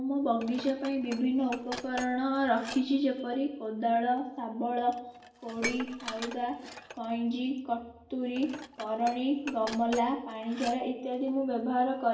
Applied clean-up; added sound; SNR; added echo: none; Dishes, pots, and pans; 15 dB; reverberation time 0.9 s.